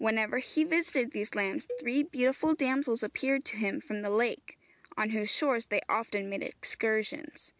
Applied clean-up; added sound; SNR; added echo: none; Cowbell; 15 dB; none.